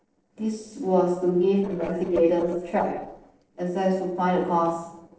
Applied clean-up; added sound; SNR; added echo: neural separator model SepFormer DNS4.